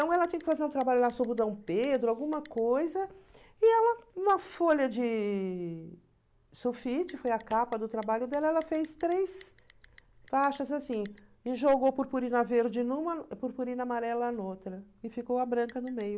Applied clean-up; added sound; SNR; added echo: none; Bell; 2 dB; none.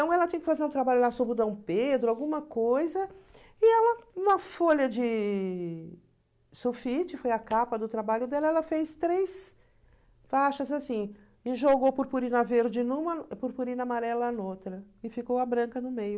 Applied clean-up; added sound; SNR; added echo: none; none; none; none.